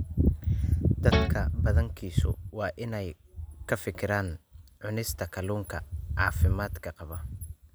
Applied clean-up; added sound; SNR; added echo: none; Guitar; 1 dB; none.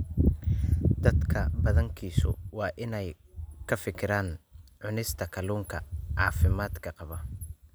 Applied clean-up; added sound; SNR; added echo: none; none; none; none.